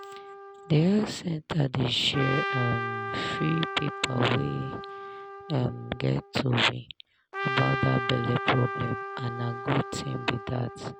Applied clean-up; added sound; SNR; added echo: none; Trumpet; 7 dB; none.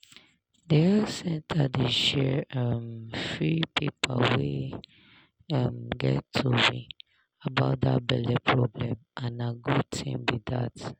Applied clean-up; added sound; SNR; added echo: none; none; none; none.